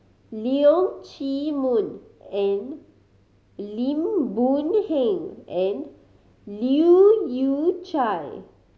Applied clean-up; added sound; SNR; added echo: none; none; none; none.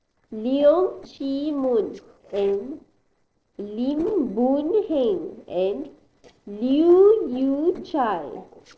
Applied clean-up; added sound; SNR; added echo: neural separator model SepFormer DNS4.